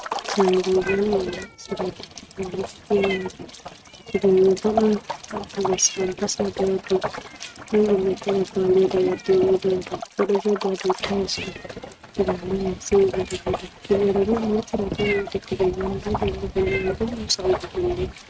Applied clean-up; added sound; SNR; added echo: neural mask model RNNoise.